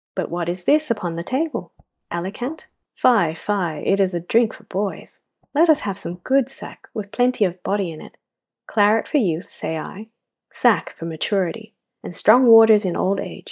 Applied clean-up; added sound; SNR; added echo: neural mask model DeepFilterNet 3.